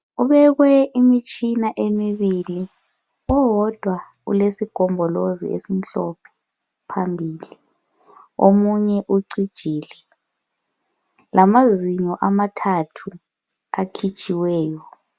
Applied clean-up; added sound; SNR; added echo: none; Bass drum; 17 dB; none.